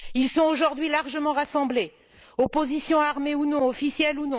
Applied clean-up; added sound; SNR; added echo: neural mask model Resemble Enhance denoiser.